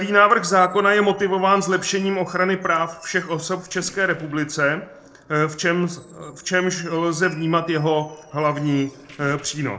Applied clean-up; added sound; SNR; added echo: neural separator model SepFormer DNS4.